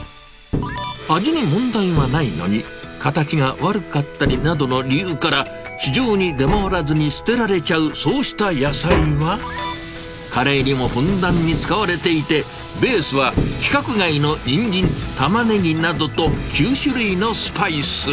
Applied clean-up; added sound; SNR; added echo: none; Tap; 9 dB; none.